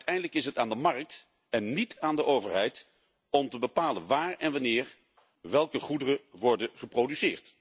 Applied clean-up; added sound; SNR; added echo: none; none; none; none.